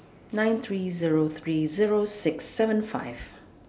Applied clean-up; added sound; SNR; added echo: none; none; none; none.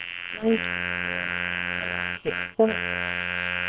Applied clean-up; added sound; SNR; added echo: neural separator model SepFormer WHAM!.